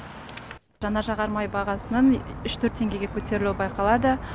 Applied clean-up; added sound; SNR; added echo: none; none; none; none.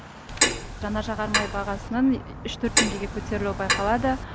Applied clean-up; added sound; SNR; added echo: none; Clock; 0 dB; none.